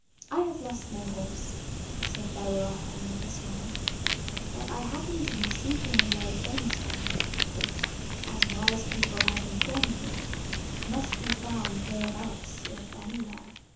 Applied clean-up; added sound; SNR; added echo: none; Fire; -4 dB; reverberation time 0.7 s.